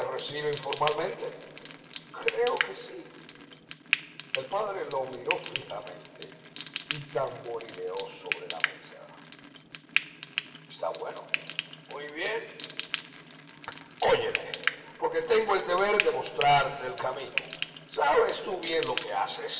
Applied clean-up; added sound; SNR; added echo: none; Frying (food); 5 dB; reverberation time 2.4 s.